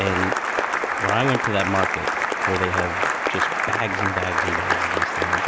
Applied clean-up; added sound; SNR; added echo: none; Applause; -4 dB; none.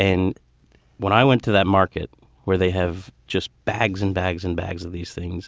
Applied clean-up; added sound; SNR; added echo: none; none; none; none.